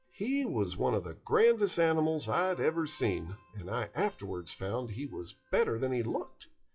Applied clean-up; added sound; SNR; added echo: classical method WPE with log-MMSE.